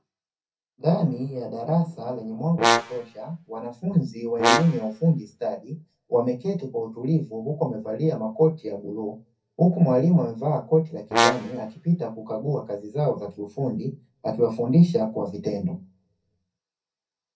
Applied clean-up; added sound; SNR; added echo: none; Brass instrument; 1 dB; reverberation time 0.3 s.